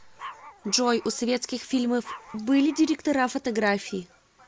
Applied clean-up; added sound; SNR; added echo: none; Dog; 18 dB; none.